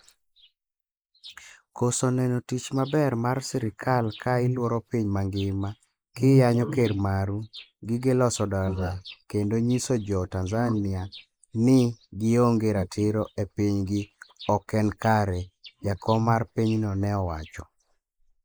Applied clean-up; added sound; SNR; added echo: neural mask model Resemble Enhance denoiser.